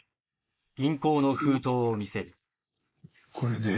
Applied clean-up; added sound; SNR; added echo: neural mask model Resemble Enhance denoiser.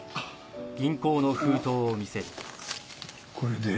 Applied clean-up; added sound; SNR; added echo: none; none; none; none.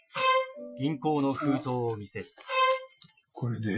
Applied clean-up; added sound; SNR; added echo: classical method Wiener filter.